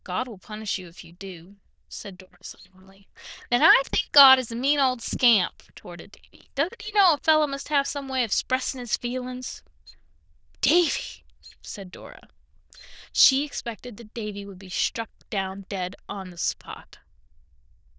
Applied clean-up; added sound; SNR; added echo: neural diffusion model UNIVERSE++.